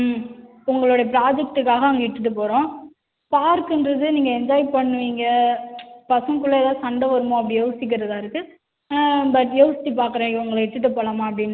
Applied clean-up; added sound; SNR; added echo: none; none; none; none.